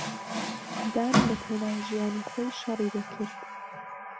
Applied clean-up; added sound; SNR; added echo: none; Water tap, faucet; 0 dB; none.